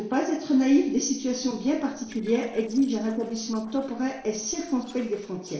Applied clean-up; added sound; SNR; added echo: neural separator model SepFormer DNS4.